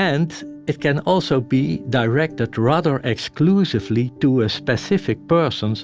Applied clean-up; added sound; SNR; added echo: none; none; none; none.